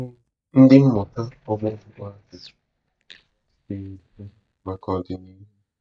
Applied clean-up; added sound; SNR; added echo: neural mask model DeepFilterNet 3.